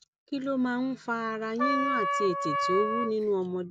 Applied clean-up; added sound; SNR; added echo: none; Wind instrument, woodwind instrument; 0 dB; none.